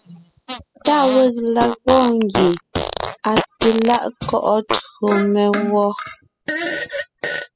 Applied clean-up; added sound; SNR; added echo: classical method spectral subtraction.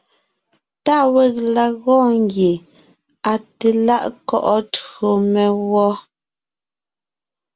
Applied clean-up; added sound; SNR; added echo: none; none; none; none.